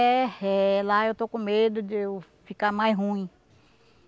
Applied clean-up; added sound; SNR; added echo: none; none; none; none.